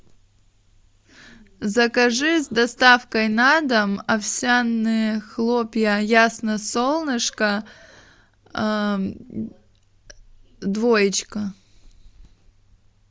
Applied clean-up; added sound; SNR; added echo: none; none; none; none.